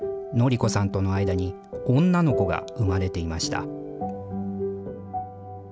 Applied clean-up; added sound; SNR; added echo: none; none; none; none.